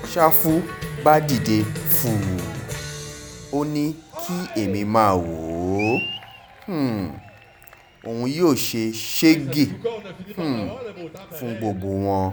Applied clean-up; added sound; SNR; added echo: none; Cheering; 11 dB; none.